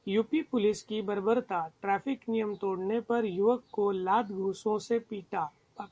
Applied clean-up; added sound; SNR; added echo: none; none; none; none.